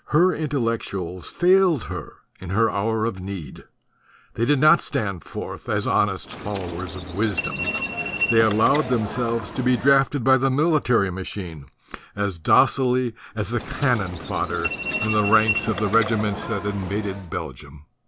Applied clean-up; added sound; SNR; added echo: none; Subway, metro, underground; 7 dB; none.